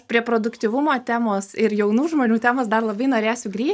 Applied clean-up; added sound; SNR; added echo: none; none; none; none.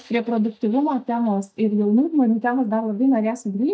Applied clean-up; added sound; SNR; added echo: neural mask model DeepFilterNet 3.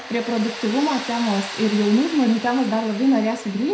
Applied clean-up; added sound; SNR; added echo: none; Tools; 13 dB; reverberation time 0.5 s.